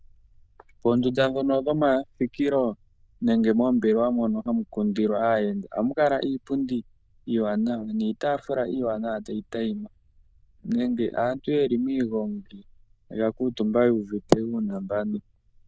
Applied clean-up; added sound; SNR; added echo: neural diffusion model UNIVERSE++.